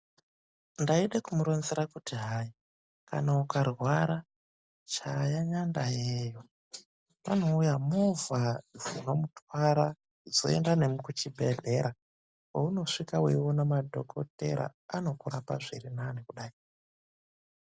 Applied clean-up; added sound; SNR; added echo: none; none; none; none.